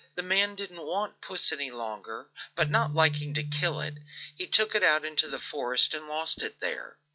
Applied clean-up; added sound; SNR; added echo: classical method log-MMSE.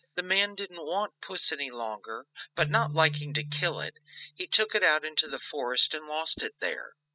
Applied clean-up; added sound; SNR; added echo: classical method spectral subtraction.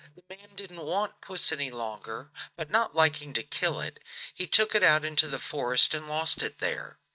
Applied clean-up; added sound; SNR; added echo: neural mask model DeepFilterNet 3.